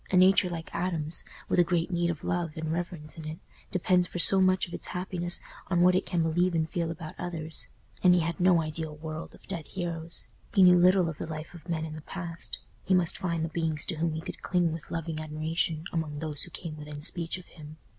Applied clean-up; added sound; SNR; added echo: none; none; none; none.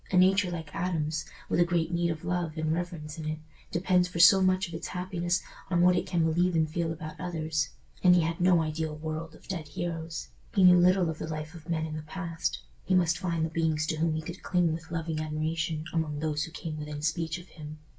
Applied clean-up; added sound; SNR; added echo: none; none; none; reverberation time 0.2 s.